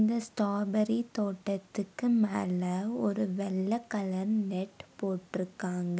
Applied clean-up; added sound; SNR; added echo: none; none; none; none.